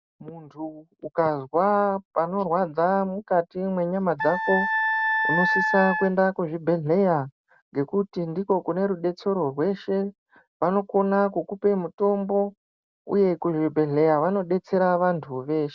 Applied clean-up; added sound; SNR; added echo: none; Wind instrument, woodwind instrument; 1 dB; none.